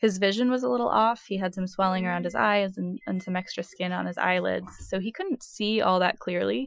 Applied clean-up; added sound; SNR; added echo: classical method Wiener filter.